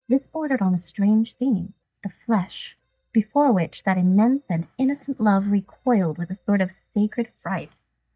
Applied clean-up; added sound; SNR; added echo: neural mask model DeepFilterNet 3.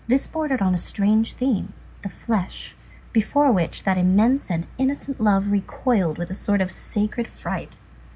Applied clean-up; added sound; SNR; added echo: none; none; none; none.